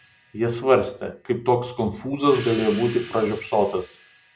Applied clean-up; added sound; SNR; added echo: none; Cymbal; 20 dB; none.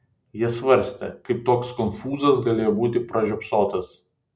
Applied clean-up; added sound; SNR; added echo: none; none; none; none.